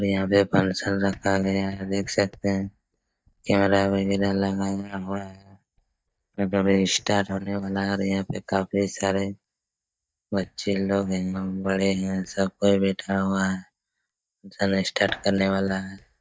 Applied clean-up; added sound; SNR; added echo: neural mask model DeepFilterNet 3.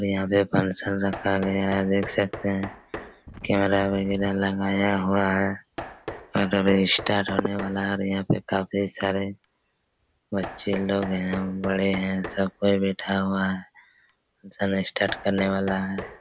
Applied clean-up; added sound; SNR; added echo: none; Knock + Wind; 15 dB; none.